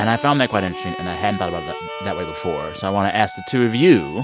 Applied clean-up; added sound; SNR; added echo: none; Harmonica; 12 dB; none.